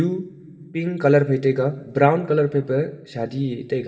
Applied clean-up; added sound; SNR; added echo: none; none; none; reverberation time 2.4 s.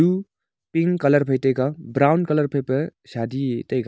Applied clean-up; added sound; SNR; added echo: none; none; none; none.